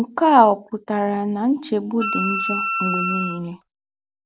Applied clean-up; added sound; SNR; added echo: none; Wind instrument, woodwind instrument; 5 dB; none.